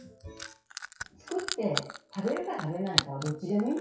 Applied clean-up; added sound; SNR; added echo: classical method WPE with log-MMSE.